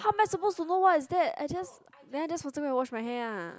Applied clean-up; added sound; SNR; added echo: none; none; none; none.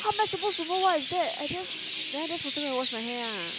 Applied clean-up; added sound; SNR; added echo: none; Chirp, tweet; 3 dB; none.